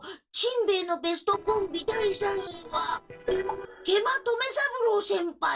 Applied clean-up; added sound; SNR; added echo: neural separator model SepFormer DNS4.